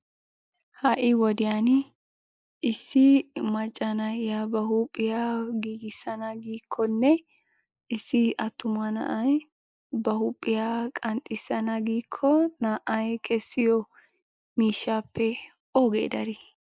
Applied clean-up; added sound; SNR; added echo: neural mask model Resemble Enhance denoiser.